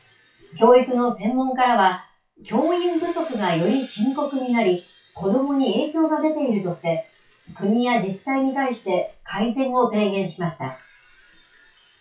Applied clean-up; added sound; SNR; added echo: classical method WPE with log-MMSE.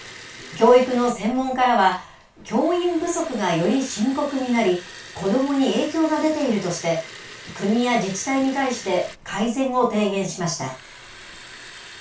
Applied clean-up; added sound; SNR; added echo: none; Liquid; 19 dB; reverberation time 0.2 s.